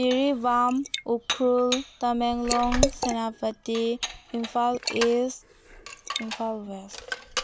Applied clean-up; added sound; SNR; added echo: none; Dishes, pots, and pans + Liquid; 7 dB; none.